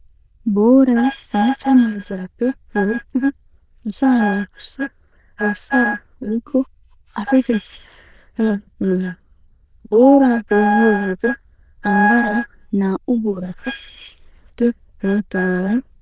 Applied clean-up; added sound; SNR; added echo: neural diffusion model UNIVERSE++.